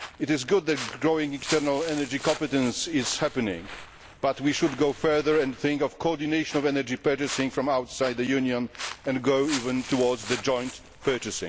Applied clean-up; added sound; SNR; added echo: none; Walk, footsteps; 14 dB; none.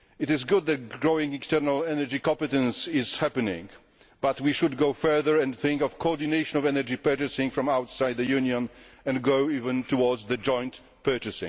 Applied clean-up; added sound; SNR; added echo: none; none; none; none.